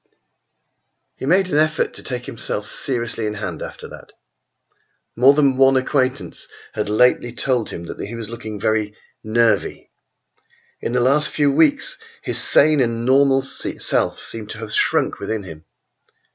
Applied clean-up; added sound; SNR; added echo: none; none; none; none.